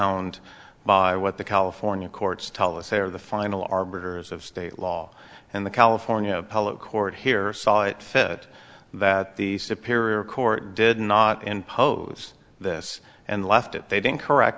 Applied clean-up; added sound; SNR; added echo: none; none; none; none.